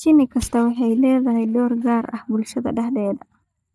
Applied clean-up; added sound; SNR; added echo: neural mask model DeepFilterNet 3.